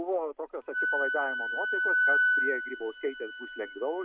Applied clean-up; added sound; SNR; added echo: none; Wind instrument, woodwind instrument; -5 dB; none.